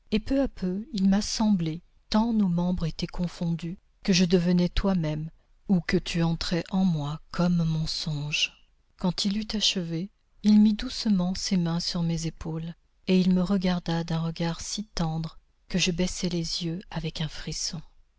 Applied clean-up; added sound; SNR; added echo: none; none; none; none.